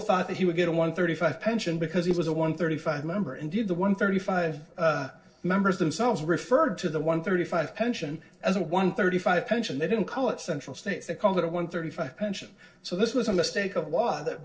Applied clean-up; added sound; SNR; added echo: neural separator model SepFormer DNS4.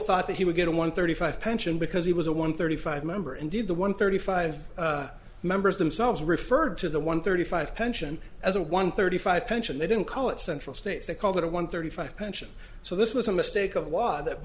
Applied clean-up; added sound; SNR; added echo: none; none; none; none.